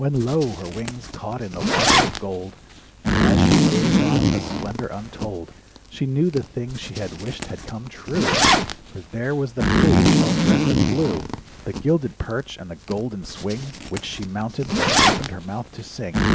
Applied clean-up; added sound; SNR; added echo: none; Zipper (clothing); -5 dB; none.